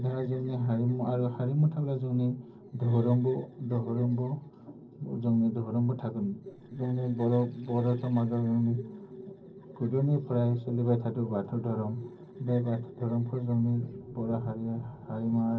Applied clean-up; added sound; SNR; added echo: neural separator model SepFormer DNS4.